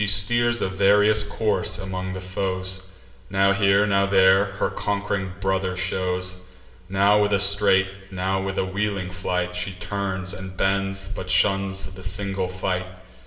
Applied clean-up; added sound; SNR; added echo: none; none; none; reverberation time 1.6 s.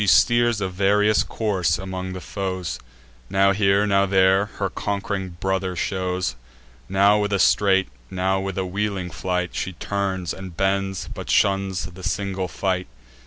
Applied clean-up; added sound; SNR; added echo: none; none; none; none.